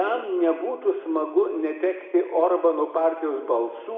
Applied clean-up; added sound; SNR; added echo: none; none; none; reverberation time 1.2 s.